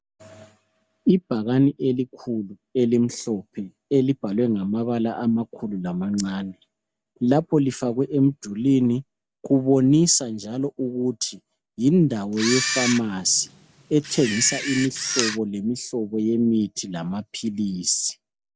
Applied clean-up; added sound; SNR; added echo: none; Camera; 5 dB; none.